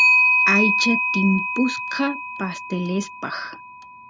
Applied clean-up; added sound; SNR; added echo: none; Clock; -3 dB; none.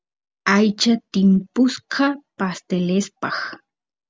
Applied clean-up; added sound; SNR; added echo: none; none; none; none.